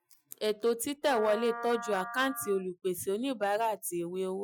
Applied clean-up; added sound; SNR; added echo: classical method Wiener filter.